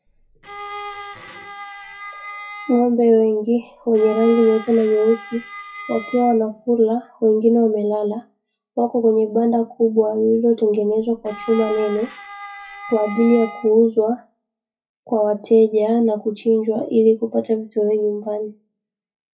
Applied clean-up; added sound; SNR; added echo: classical method WPE with log-MMSE.